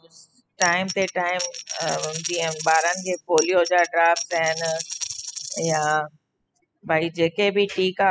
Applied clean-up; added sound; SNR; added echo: classical method spectral subtraction.